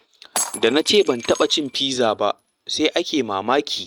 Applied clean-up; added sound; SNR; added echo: neural mask model RNNoise.